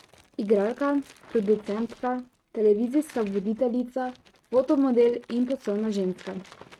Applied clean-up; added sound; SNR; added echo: neural mask model RNNoise.